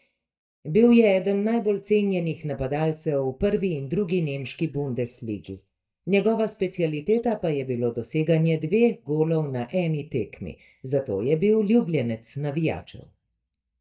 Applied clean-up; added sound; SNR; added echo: neural mask model DeepFilterNet 3.